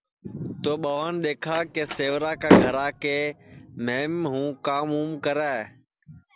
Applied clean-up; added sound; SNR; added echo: none; Slam; -4 dB; none.